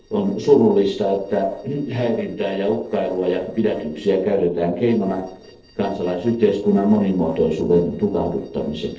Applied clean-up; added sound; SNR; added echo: neural separator model SepFormer DNS4.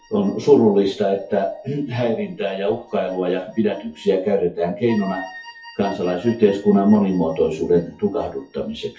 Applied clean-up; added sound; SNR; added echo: classical method WPE with log-MMSE.